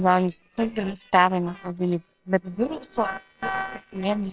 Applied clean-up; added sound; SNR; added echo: neural separator model SepFormer WHAMR!.